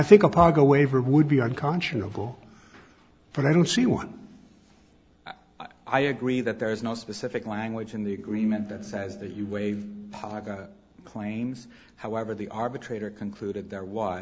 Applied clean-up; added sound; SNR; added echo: none; none; none; none.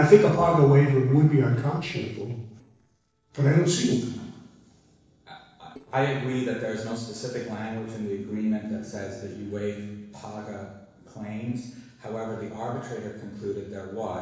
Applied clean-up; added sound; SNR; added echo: neural separator model SepFormer DNS4.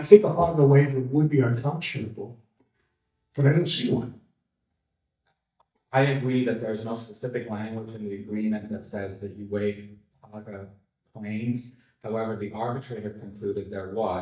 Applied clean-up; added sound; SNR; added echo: neural mask model DeepFilterNet 3.